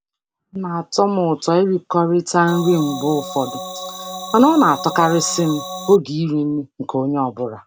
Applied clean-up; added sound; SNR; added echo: none; Organ; 11 dB; none.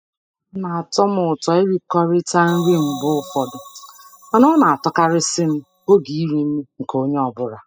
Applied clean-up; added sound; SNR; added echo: classical method spectral subtraction.